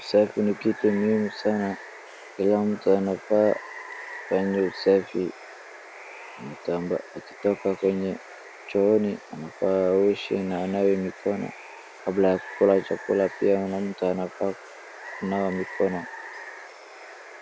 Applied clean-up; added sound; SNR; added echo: none; Water; 16 dB; none.